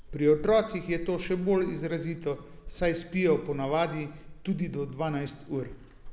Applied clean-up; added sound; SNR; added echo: none; Dog; 14 dB; none.